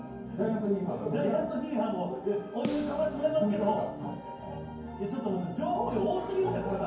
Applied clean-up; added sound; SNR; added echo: none; Snare drum; 12 dB; reverberation time 0.9 s.